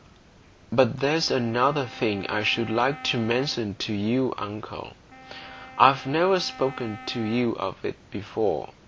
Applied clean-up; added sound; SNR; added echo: none; Wind instrument, woodwind instrument; 19 dB; none.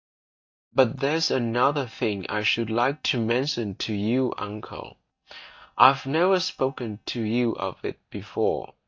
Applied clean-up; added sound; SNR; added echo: neural mask model DeepFilterNet 3.